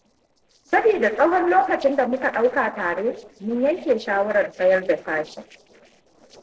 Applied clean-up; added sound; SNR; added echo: neural separator model SepFormer DNS4.